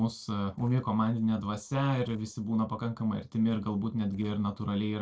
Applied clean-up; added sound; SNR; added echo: neural separator model SepFormer DNS4.